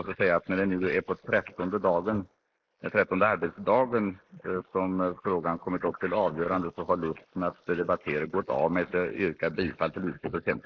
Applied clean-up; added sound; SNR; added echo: neural mask model Resemble Enhance denoiser.